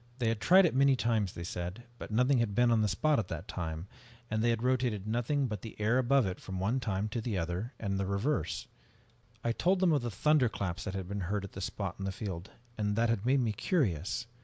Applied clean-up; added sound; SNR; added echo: none; none; none; none.